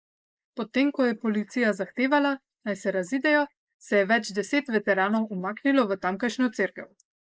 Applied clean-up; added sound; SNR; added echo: neural mask model Resemble Enhance denoiser.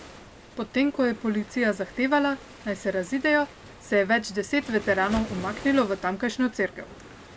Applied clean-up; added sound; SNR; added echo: none; Waves, surf; 17 dB; none.